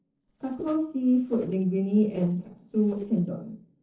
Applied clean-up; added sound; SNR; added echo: neural separator model SepFormer DNS4.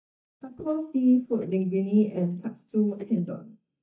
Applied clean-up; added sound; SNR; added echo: neural mask model DeepFilterNet 3.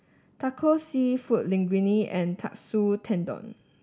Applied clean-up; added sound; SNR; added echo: none; none; none; none.